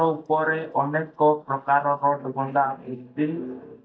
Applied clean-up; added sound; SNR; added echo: neural mask model DeepFilterNet 3.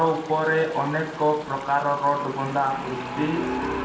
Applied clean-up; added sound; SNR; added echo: none; Chatter / Stream; 14 dB; reverberation time 0.9 s.